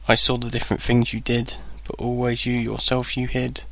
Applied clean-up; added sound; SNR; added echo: none; none; none; none.